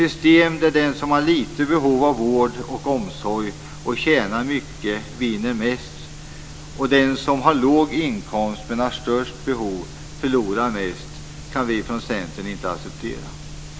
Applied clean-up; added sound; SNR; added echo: none; none; none; none.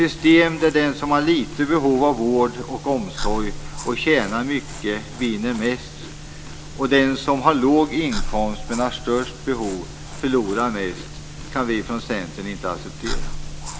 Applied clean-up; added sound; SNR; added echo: none; Chewing, mastication; 11 dB; none.